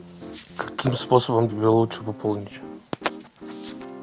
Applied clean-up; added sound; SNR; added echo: none; Piano; 15 dB; none.